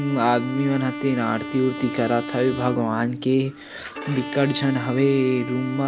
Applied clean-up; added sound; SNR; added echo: none; Bowed string instrument; 10 dB; none.